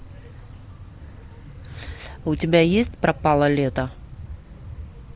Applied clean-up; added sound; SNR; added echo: none; none; none; none.